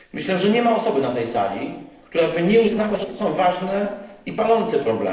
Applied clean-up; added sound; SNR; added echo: neural separator model SepFormer DNS4.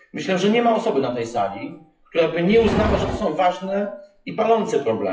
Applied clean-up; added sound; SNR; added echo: classical method WPE with log-MMSE.